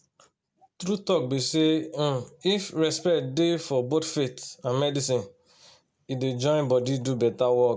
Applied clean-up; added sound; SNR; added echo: none; none; none; none.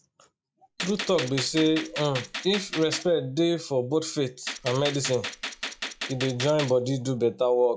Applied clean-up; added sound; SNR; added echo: classical method log-MMSE.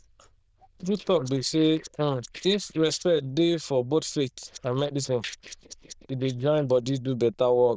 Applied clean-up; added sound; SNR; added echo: neural diffusion model UNIVERSE++.